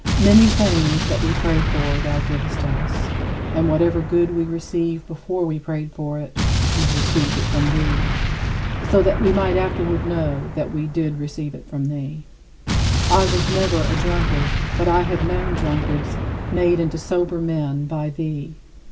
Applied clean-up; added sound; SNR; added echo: none; Explosion; 1 dB; none.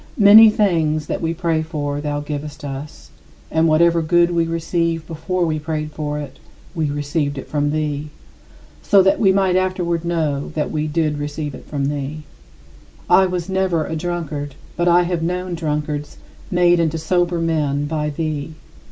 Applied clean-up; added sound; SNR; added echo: none; none; none; none.